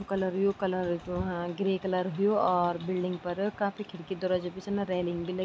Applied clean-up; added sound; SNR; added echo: none; none; none; none.